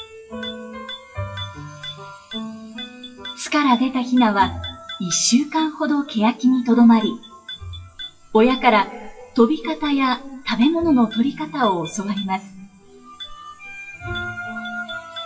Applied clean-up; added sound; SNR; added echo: classical method WPE with log-MMSE.